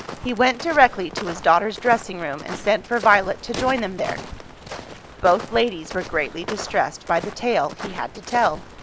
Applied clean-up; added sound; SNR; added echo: none; Walk, footsteps; 13 dB; none.